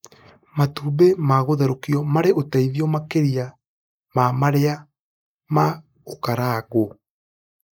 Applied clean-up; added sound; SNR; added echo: neural mask model Resemble Enhance denoiser.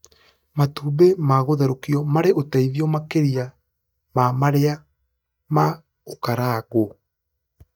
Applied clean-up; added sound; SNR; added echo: neural mask model DeepFilterNet 3.